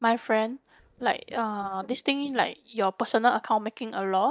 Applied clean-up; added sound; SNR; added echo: neural mask model DeepFilterNet 3.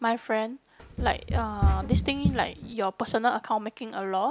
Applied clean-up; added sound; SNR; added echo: none; Run; -2 dB; none.